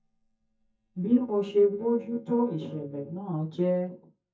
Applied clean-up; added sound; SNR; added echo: neural mask model DeepFilterNet 3.